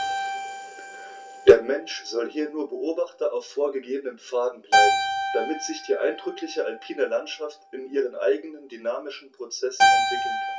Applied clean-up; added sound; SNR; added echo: none; Keyboard (musical); 1 dB; reverberation time 0.2 s.